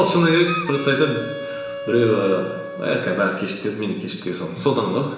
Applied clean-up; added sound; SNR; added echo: none; Wind instrument, woodwind instrument; 10 dB; reverberation time 0.9 s.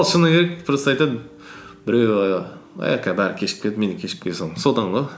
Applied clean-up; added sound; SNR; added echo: none; none; none; none.